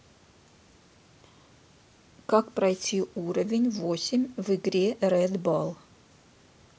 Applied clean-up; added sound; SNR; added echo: none; none; none; none.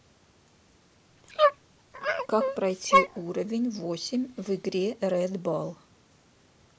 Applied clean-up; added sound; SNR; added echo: none; Dog; -3 dB; none.